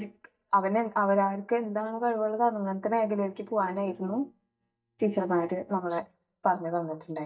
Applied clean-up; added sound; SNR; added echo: neural mask model DeepFilterNet 3.